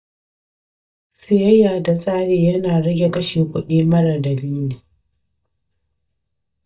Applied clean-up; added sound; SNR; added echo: neural mask model DeepFilterNet 3.